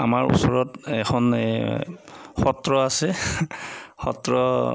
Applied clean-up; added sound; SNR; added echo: none; none; none; none.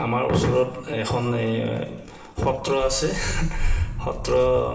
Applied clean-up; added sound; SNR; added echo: none; Engine starting / Motor vehicle (road); 5 dB; reverberation time 1.1 s.